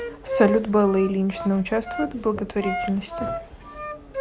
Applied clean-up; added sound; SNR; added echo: none; Wind instrument, woodwind instrument; 8 dB; none.